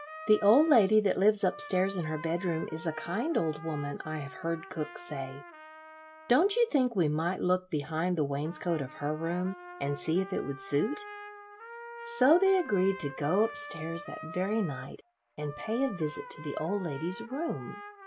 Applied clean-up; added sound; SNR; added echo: none; Trumpet; 16 dB; none.